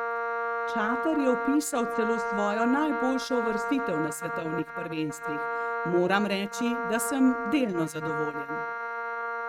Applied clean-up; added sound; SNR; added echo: neural mask model RNNoise.